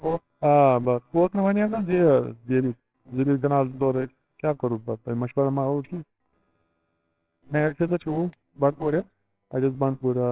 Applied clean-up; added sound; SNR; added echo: neural separator model SepFormer WHAMR!.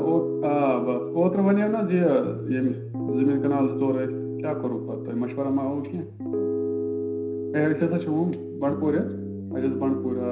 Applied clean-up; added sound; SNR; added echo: none; Piano; 4 dB; reverberation time 0.5 s.